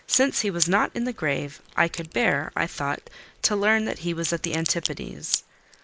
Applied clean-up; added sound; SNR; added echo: neural mask model Resemble Enhance denoiser.